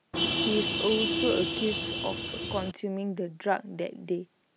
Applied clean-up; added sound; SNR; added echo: none; Vehicle horn, car horn, honking; -2 dB; none.